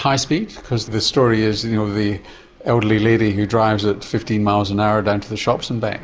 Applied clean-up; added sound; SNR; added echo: none; none; none; none.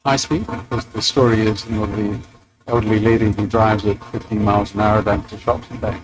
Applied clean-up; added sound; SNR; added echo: neural mask model RNNoise.